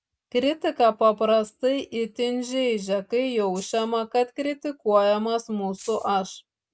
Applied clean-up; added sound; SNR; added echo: none; Rattle (instrument); 19 dB; none.